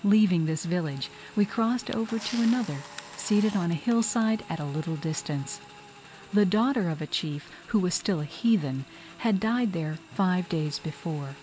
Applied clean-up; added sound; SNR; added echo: none; Camera + Motorcycle / Engine; 19 dB; none.